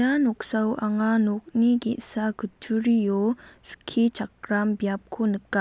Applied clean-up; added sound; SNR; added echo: none; none; none; none.